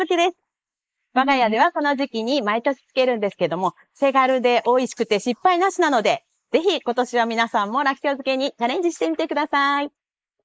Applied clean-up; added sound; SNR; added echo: neural mask model Resemble Enhance denoiser.